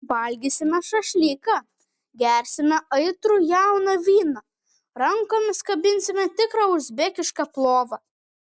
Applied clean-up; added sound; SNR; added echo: none; none; none; none.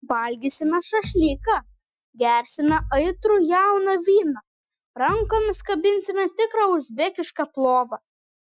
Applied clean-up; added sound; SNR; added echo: classical method Wiener filter.